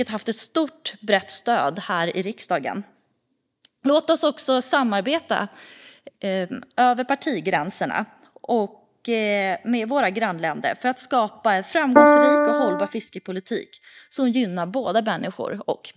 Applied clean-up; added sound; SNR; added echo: neural mask model DeepFilterNet 3.